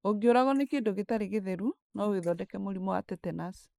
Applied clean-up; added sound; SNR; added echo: neural mask model Resemble Enhance denoiser.